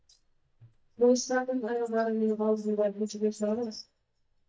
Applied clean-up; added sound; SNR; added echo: neural mask model DeepFilterNet 3.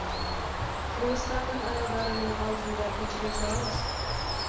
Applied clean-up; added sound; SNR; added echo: none; Bird; -3 dB; reverberation time 0.5 s.